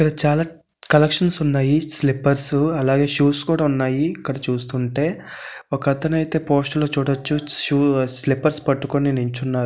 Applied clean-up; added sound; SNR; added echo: none; none; none; none.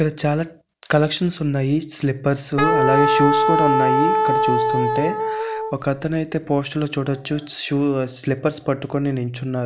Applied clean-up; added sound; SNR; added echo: none; Wind instrument, woodwind instrument; -3 dB; none.